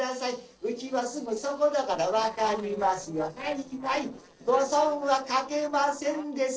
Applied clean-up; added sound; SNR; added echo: neural separator model SepFormer DNS4.